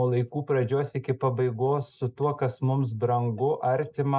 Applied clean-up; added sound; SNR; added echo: neural mask model Resemble Enhance denoiser.